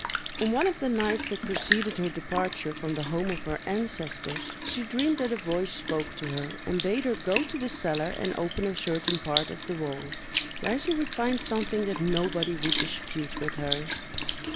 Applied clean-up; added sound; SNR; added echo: none; Sink (filling or washing) / Liquid; 4 dB; none.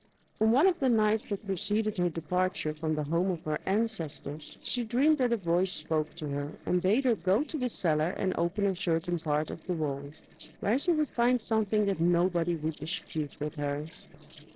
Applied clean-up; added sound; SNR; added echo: neural separator model SepFormer DNS4.